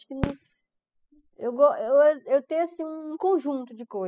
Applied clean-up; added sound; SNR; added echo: classical method spectral subtraction.